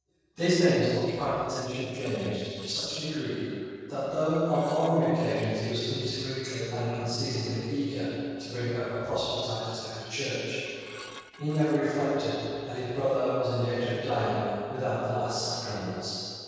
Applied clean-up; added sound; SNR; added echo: neural separator model SepFormer DNS4.